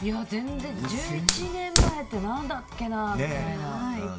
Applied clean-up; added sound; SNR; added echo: none; Fire; 0 dB; reverberation time 0.5 s.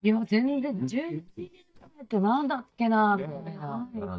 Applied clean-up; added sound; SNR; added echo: neural mask model DeepFilterNet 3.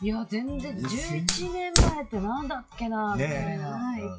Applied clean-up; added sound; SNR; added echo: classical method WPE with log-MMSE.